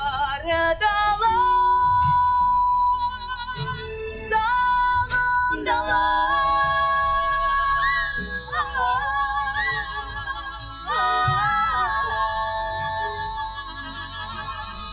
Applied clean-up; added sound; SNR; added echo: classical method log-MMSE.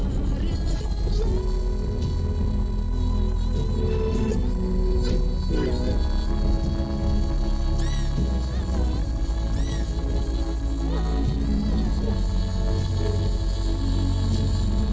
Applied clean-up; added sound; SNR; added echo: neural separator model SepFormer DNS4.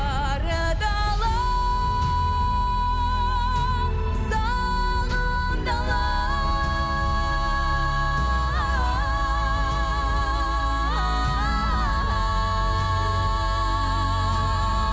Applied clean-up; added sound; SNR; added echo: none; none; none; none.